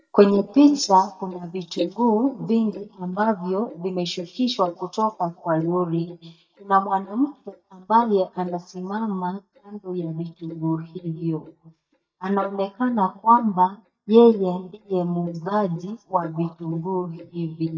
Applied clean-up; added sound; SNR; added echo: neural mask model DeepFilterNet 3.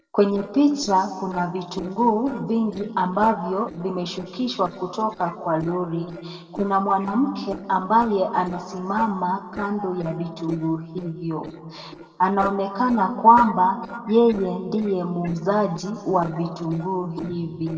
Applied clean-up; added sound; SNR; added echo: neural separator model SepFormer DNS4.